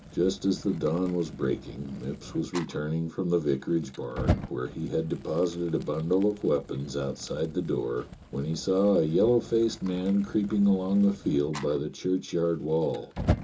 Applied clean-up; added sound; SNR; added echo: none; Fire; 11 dB; reverberation time 0.2 s.